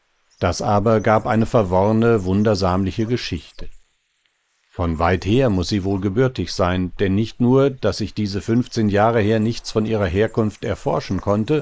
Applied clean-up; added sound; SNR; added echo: neural mask model Resemble Enhance denoiser.